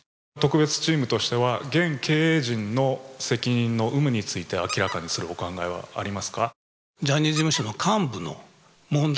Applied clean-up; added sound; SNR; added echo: none; Squeak; 17 dB; none.